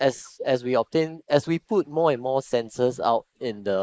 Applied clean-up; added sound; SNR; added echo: neural mask model Resemble Enhance denoiser.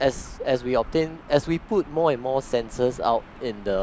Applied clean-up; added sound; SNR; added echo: none; Gull, seagull / Ocean; 17 dB; none.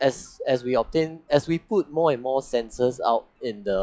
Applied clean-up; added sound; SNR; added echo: classical method log-MMSE.